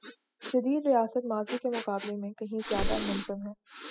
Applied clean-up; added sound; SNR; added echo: classical method spectral subtraction.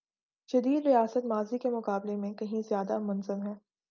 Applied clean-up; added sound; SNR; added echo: none; none; none; none.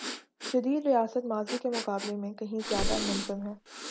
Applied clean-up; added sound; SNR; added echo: none; Breathing + Whoosh, swoosh, swish; 6 dB; none.